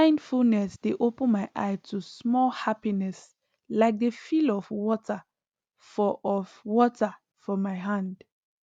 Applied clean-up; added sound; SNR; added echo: none; none; none; none.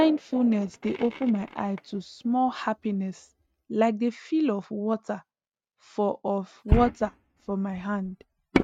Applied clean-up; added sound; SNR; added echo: neural mask model RNNoise.